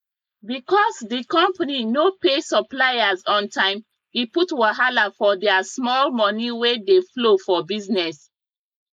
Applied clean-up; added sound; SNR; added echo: neural mask model Resemble Enhance denoiser.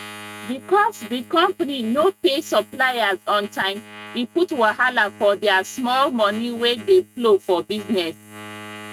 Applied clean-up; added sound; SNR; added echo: neural mask model RNNoise.